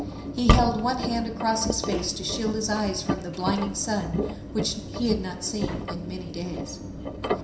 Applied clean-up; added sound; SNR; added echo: none; Engine; 0 dB; reverberation time 0.7 s.